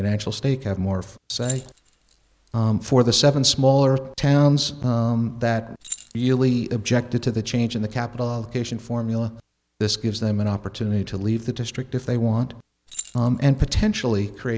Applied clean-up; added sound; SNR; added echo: none; Keys jangling; 18 dB; none.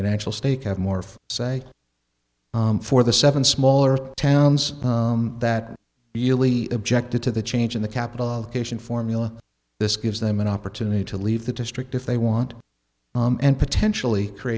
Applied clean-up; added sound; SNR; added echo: none; none; none; none.